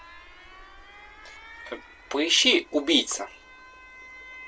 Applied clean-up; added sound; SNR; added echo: none; Alarm; 19 dB; none.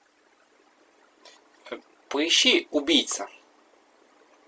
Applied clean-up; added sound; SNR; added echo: none; none; none; none.